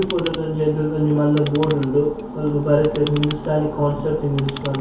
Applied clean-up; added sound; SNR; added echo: none; Clock; 12 dB; reverberation time 2.4 s.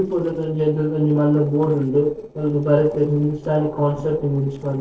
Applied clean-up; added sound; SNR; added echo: neural separator model SepFormer DNS4.